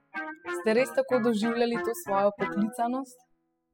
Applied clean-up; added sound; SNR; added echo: classical method spectral subtraction.